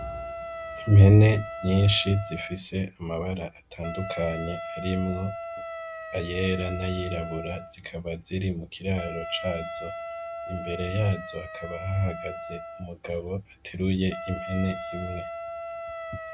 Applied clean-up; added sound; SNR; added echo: none; Wind instrument, woodwind instrument; 11 dB; none.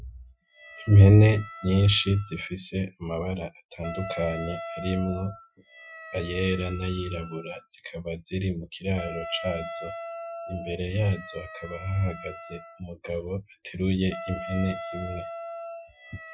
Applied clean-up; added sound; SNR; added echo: classical method Wiener filter.